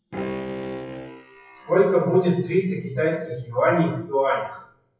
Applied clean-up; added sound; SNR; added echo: classical method WPE with log-MMSE.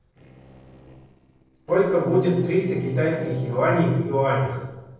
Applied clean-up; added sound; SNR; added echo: neural separator model SepFormer DNS4.